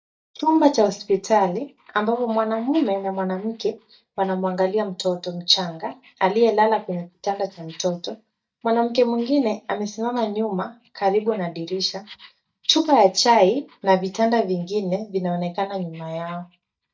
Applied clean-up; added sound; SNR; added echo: neural mask model DeepFilterNet 3.